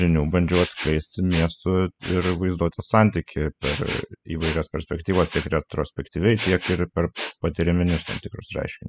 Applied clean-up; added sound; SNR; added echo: classical method spectral subtraction.